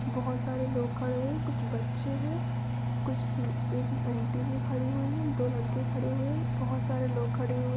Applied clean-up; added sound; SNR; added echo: none; Engine; -5 dB; none.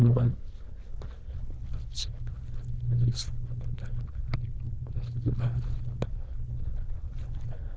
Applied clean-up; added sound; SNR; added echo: neural diffusion model UNIVERSE++.